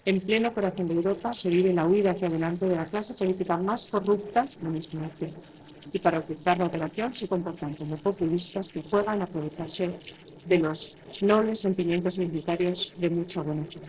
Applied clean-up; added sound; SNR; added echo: neural separator model SepFormer DNS4.